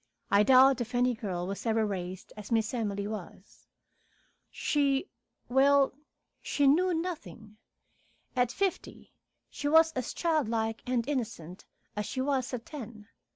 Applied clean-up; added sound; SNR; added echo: none; none; none; none.